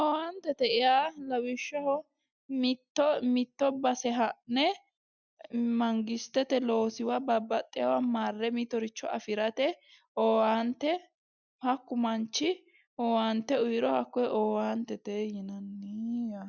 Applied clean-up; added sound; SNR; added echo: none; none; none; none.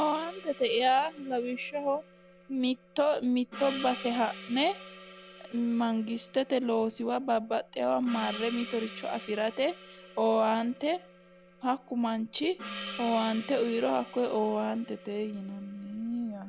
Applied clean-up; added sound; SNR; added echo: none; Gong; 15 dB; none.